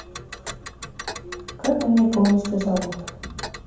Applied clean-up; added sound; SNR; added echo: none; Tick; 12 dB; reverberation time 1.2 s.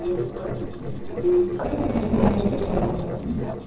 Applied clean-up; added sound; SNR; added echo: neural separator model SepFormer DNS4.